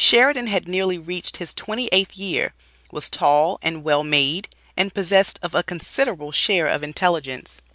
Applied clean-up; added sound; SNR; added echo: none; none; none; none.